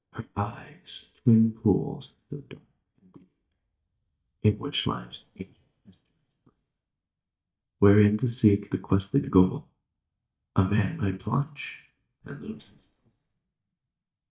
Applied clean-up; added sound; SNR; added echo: neural mask model DeepFilterNet 3.